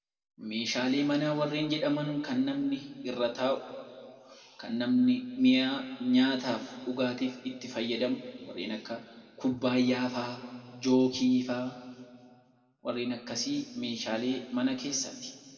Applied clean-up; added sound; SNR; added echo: none; none; none; reverberation time 2.0 s.